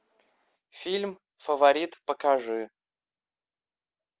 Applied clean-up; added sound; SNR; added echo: none; none; none; none.